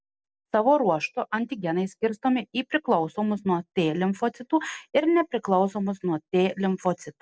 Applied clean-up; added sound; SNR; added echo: none; none; none; none.